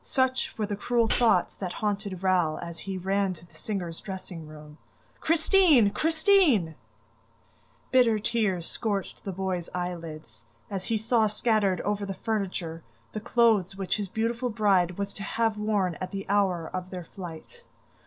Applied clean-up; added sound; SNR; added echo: none; Hi-hat; 0 dB; none.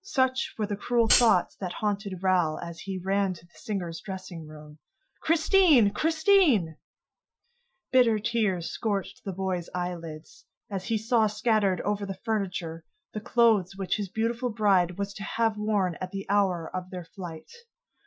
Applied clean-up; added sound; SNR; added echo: classical method Wiener filter.